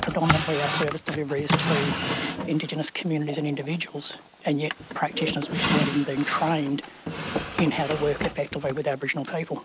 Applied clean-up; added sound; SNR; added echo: none; Drawer open or close; 3 dB; none.